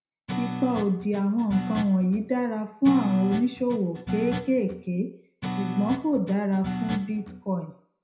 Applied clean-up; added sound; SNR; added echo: none; Guitar; 8 dB; reverberation time 0.5 s.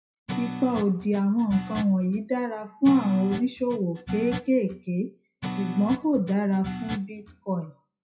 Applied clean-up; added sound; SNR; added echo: classical method WPE with log-MMSE.